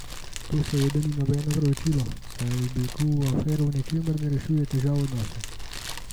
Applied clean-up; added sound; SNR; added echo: none; Fire; 9 dB; none.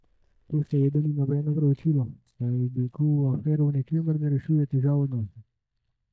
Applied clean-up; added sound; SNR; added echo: neural mask model DeepFilterNet 3.